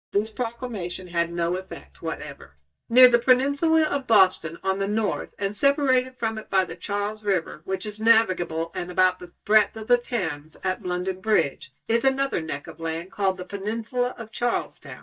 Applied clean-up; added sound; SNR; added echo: neural mask model DeepFilterNet 3.